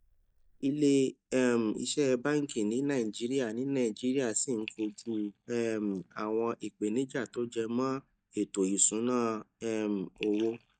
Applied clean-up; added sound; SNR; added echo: neural mask model DeepFilterNet 3.